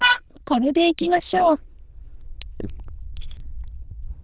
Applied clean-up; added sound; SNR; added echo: neural diffusion model UNIVERSE++.